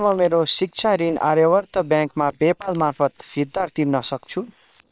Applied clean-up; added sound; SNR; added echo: neural separator model SepFormer WHAM!.